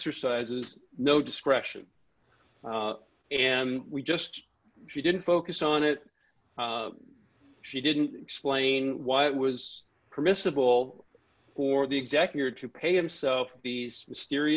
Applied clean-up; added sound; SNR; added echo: none; none; none; none.